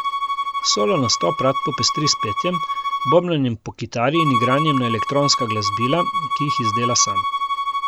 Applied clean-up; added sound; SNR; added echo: none; Bowed string instrument; 1 dB; none.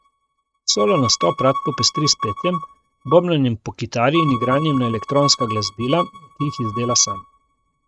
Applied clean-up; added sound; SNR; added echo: neural mask model RNNoise.